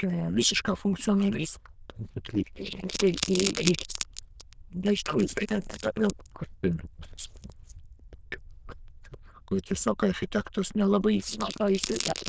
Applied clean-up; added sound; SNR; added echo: neural diffusion model UNIVERSE++.